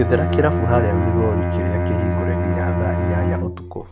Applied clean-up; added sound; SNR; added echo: none; Bowed string instrument; -3 dB; none.